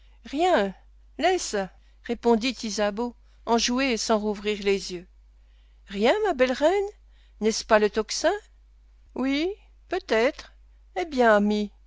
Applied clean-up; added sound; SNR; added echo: none; none; none; none.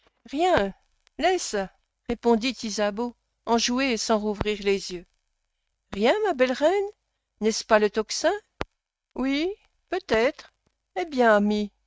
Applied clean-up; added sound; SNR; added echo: neural mask model RNNoise.